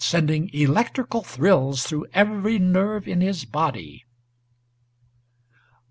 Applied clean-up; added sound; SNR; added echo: none; none; none; none.